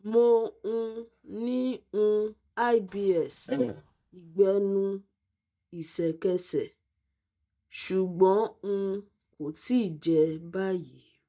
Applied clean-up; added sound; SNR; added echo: neural mask model DeepFilterNet 3.